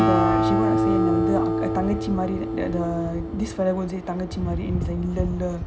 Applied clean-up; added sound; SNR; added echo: none; Acoustic guitar; -1 dB; none.